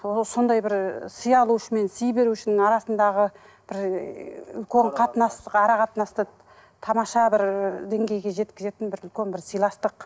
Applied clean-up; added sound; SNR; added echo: none; none; none; none.